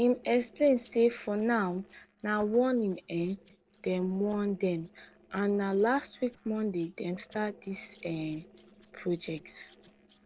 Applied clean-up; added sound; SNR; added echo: neural separator model SepFormer DNS4.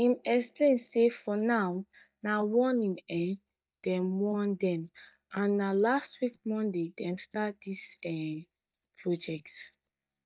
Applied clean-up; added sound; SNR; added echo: neural mask model DeepFilterNet 3.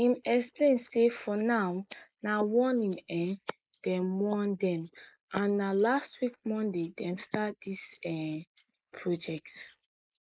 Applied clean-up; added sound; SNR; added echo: neural mask model Resemble Enhance denoiser.